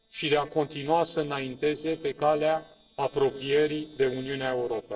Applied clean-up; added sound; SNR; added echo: neural separator model SepFormer DNS4.